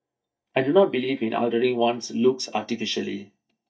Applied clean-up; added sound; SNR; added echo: neural mask model DeepFilterNet 3.